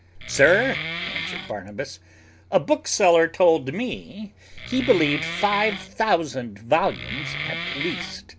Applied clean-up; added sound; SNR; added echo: none; Wood; 8 dB; none.